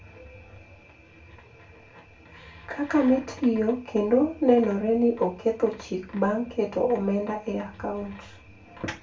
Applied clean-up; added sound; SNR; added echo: none; none; none; reverberation time 0.3 s.